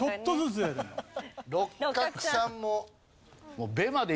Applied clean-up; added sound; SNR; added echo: none; none; none; none.